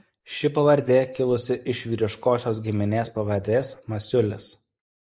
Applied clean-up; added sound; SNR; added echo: neural mask model Resemble Enhance denoiser.